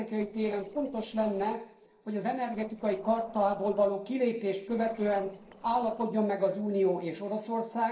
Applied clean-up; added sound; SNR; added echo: neural separator model SepFormer DNS4.